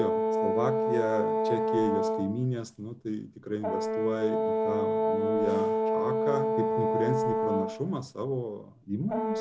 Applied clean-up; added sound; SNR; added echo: none; Brass instrument; -4 dB; none.